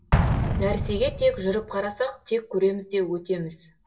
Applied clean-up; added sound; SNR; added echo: none; Explosion; 2 dB; reverberation time 0.2 s.